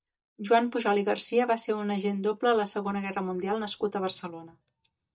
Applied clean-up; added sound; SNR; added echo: neural mask model DeepFilterNet 3.